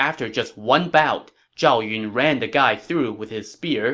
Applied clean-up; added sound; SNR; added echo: none; none; none; none.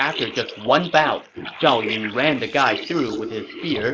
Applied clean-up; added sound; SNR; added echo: neural mask model Resemble Enhance denoiser.